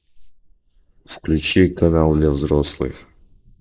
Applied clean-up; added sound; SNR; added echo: neural mask model Resemble Enhance denoiser.